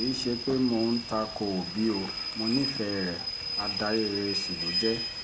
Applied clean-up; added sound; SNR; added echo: none; Rain / Train; 4 dB; none.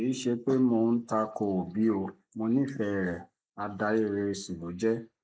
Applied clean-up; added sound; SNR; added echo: neural mask model Resemble Enhance denoiser.